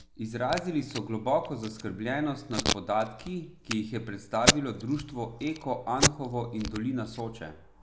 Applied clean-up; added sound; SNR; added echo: none; Packing tape, duct tape; 2 dB; none.